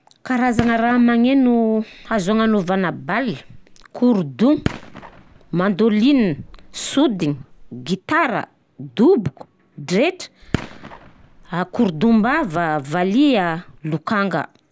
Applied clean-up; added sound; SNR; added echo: none; Fireworks; 15 dB; none.